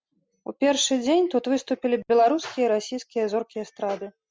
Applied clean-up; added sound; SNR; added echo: none; none; none; none.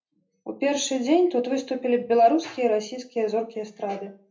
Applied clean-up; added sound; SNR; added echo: none; none; none; reverberation time 0.3 s.